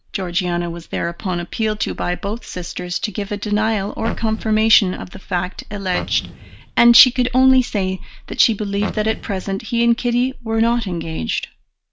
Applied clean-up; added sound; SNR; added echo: none; Fart; 12 dB; none.